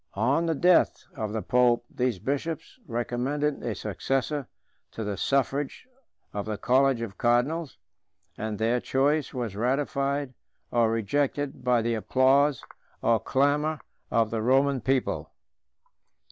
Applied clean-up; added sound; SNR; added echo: none; none; none; none.